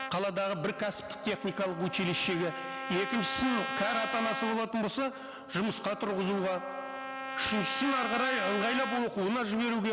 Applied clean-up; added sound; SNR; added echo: none; Trumpet; 7 dB; none.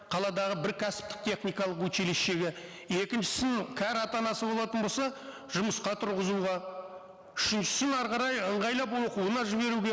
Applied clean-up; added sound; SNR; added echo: none; none; none; none.